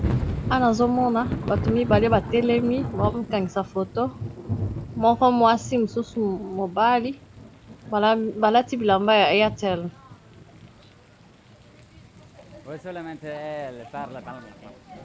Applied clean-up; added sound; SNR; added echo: none; Thunder / Rain; 8 dB; none.